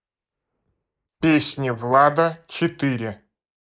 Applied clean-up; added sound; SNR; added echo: neural mask model Resemble Enhance denoiser.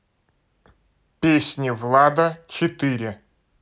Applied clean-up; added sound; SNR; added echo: none; none; none; none.